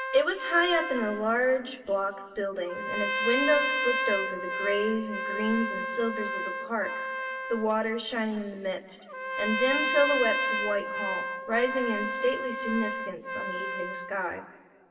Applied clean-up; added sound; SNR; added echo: none; Trumpet; 3 dB; reverberation time 1.8 s.